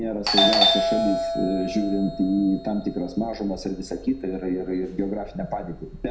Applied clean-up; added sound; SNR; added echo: none; Doorbell; 1 dB; reverberation time 0.5 s.